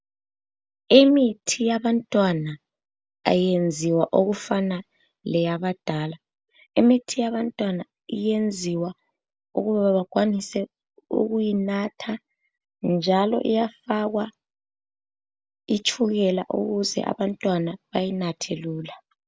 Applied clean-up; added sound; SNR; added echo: none; none; none; none.